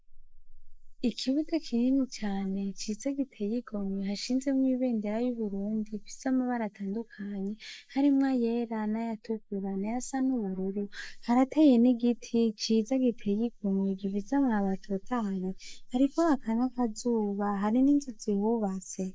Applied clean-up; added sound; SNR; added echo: neural mask model Resemble Enhance denoiser.